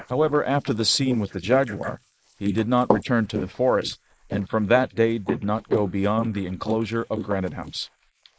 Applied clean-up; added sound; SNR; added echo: neural mask model Resemble Enhance denoiser.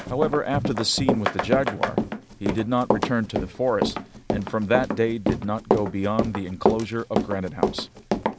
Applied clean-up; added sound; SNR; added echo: none; Run; 0 dB; none.